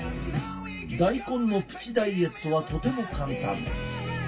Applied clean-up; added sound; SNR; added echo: none; Musical instrument; 18 dB; reverberation time 0.2 s.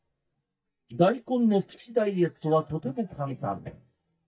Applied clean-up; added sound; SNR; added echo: neural mask model DeepFilterNet 3.